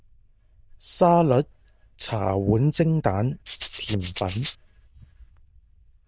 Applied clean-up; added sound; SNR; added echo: neural diffusion model UNIVERSE++.